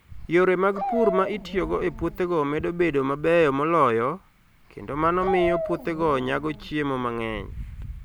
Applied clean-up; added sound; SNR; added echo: none; Dog; 10 dB; none.